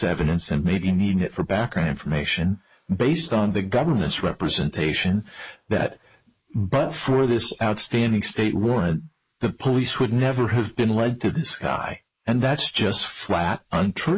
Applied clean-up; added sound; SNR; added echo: neural mask model Resemble Enhance denoiser.